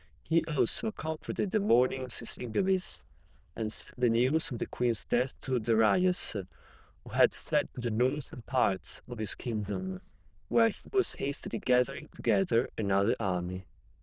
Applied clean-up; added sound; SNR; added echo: neural diffusion model UNIVERSE++.